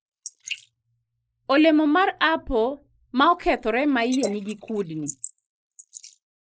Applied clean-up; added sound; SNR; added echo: neural mask model Resemble Enhance denoiser.